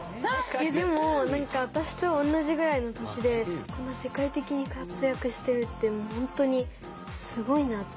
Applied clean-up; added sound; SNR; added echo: none; none; none; none.